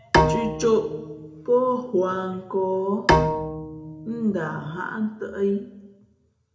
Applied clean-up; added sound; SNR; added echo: none; Bowed string instrument; 1 dB; reverberation time 0.7 s.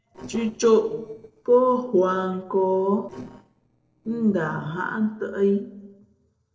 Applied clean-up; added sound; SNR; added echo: neural separator model SepFormer DNS4.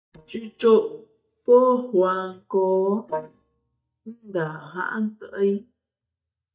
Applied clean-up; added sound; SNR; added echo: neural mask model DeepFilterNet 3.